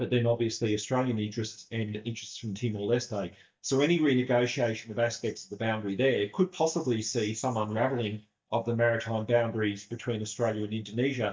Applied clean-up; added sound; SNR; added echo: neural mask model DeepFilterNet 3.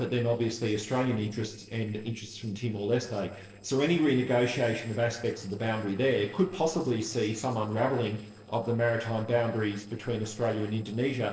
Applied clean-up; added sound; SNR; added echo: neural separator model SepFormer DNS4.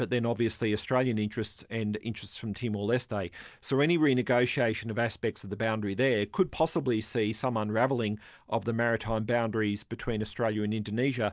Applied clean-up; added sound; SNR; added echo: none; none; none; none.